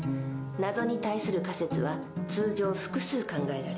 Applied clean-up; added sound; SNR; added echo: none; none; none; none.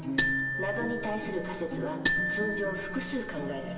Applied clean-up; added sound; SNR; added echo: none; Marimba, xylophone; 0 dB; reverberation time 2.1 s.